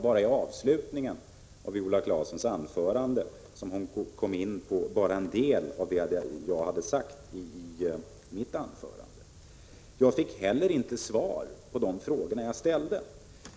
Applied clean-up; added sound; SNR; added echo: none; none; none; none.